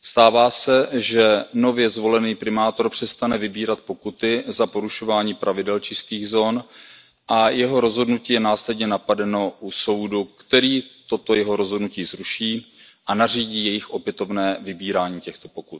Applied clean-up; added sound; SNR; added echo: none; none; none; none.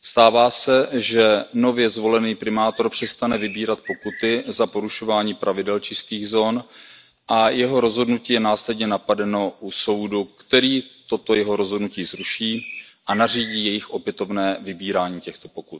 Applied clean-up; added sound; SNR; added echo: none; Bird; 17 dB; none.